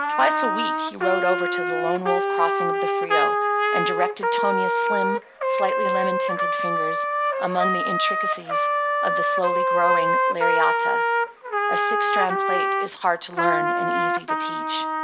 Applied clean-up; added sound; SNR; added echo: none; Trumpet; -4 dB; none.